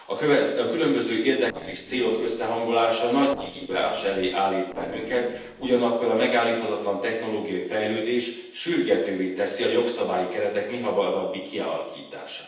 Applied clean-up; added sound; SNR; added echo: neural separator model SepFormer DNS4.